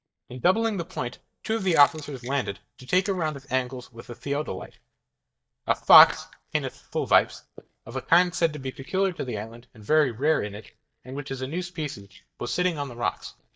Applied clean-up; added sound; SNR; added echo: neural mask model DeepFilterNet 3.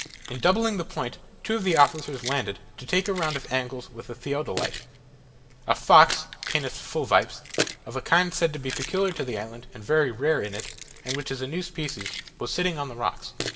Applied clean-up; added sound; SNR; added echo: none; Keys jangling; 12 dB; reverberation time 1.4 s.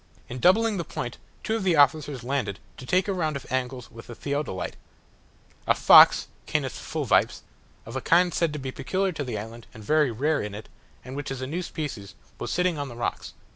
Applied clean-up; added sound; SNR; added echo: none; none; none; none.